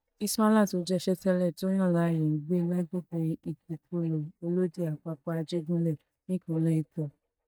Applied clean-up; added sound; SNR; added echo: neural mask model DeepFilterNet 3.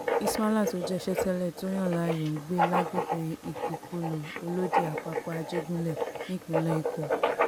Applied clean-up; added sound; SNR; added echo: none; Writing; 0 dB; none.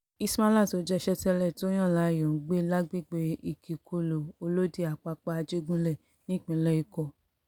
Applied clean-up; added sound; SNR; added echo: none; none; none; none.